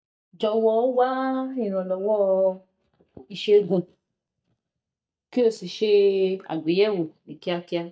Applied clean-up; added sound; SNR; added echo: neural mask model DeepFilterNet 3.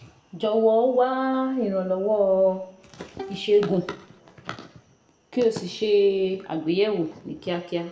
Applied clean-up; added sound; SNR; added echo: none; Bowed string instrument; 19 dB; reverberation time 0.6 s.